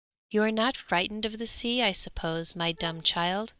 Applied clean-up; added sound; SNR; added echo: neural mask model DeepFilterNet 3.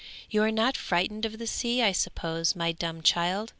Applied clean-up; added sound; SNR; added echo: none; none; none; none.